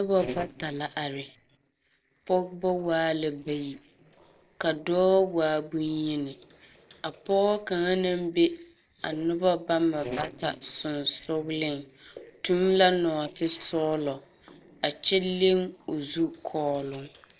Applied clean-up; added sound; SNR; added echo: neural separator model SepFormer DNS4.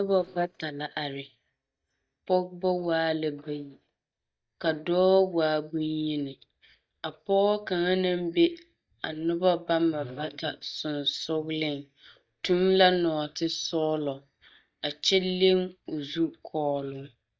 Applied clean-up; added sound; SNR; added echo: neural mask model DeepFilterNet 3.